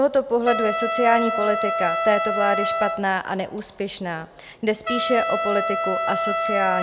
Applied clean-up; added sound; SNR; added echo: none; Trumpet; 2 dB; none.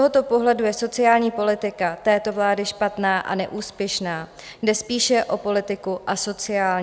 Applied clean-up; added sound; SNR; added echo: none; none; none; none.